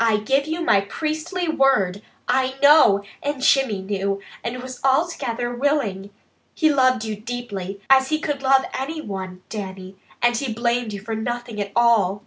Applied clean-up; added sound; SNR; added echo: none; none; none; none.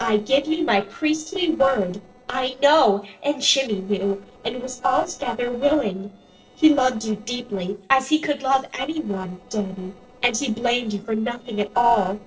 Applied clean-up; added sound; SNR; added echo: neural separator model SepFormer DNS4.